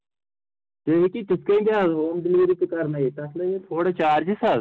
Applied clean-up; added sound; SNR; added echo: none; none; none; none.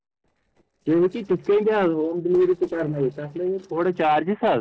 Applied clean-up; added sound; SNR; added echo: neural separator model SepFormer DNS4.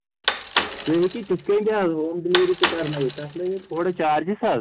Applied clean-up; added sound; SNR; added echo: none; Bicycle; 5 dB; none.